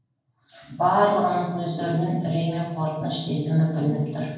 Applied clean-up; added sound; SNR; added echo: none; none; none; reverberation time 1.2 s.